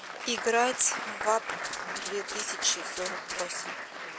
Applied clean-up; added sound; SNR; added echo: none; Rattle (instrument) + Applause; 4 dB; none.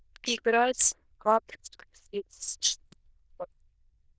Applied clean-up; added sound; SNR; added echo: neural diffusion model UNIVERSE++.